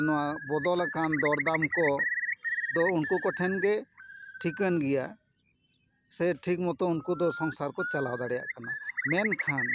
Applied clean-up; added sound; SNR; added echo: none; Bird; 5 dB; none.